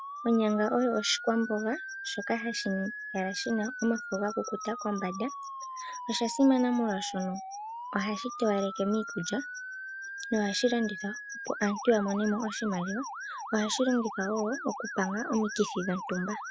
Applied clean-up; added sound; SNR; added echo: classical method Wiener filter.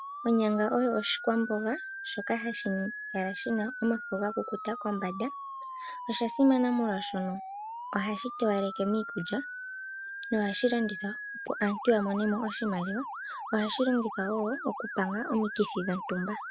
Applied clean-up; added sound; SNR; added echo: none; Motor vehicle (road) / Siren; 9 dB; none.